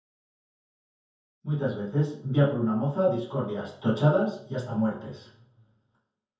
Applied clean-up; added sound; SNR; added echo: none; none; none; reverberation time 0.6 s.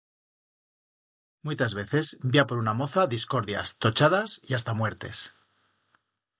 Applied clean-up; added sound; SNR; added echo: none; none; none; none.